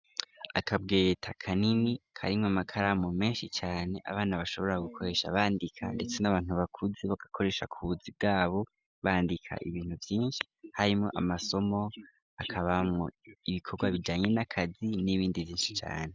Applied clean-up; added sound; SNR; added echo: none; none; none; none.